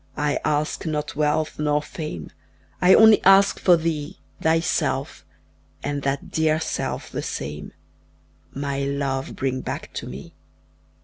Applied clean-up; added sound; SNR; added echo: none; none; none; none.